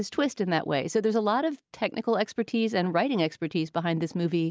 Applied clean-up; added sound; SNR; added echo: none; none; none; none.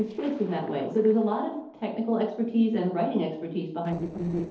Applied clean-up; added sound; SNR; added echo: neural separator model SepFormer DNS4.